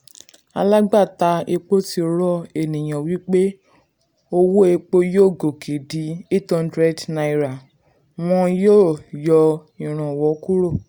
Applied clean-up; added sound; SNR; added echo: none; none; none; none.